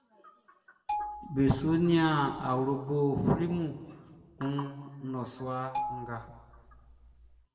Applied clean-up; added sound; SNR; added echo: none; Marimba, xylophone; 9 dB; reverberation time 1.7 s.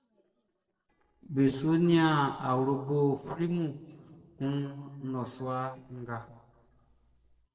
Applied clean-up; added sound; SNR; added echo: neural separator model SepFormer DNS4.